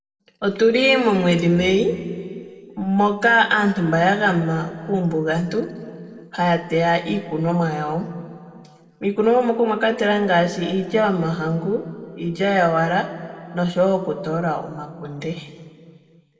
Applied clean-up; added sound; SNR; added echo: none; none; none; reverberation time 1.5 s.